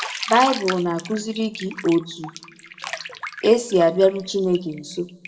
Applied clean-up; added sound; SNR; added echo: none; Bathtub (filling or washing); 12 dB; reverberation time 0.7 s.